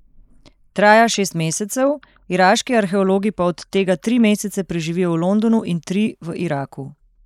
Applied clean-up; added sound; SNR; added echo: neural mask model Resemble Enhance denoiser.